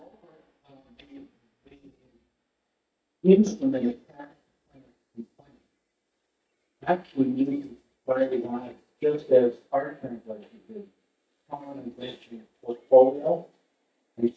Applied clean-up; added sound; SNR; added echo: neural mask model DeepFilterNet 3.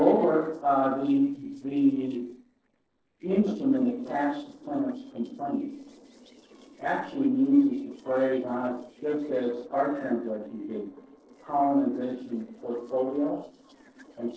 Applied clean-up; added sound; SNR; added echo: neural separator model SepFormer DNS4.